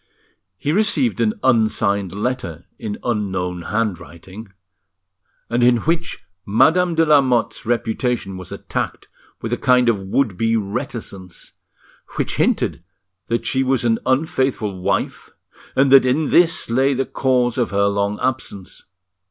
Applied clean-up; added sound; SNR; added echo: none; none; none; none.